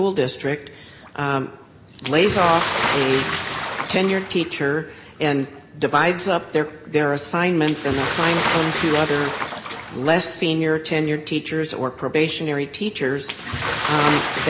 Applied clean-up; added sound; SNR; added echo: none; Bathtub (filling or washing) / Splash, splatter; 6 dB; none.